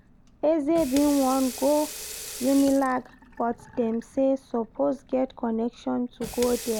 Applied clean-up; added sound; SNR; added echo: none; Sink (filling or washing) / Water tap, faucet; 15 dB; none.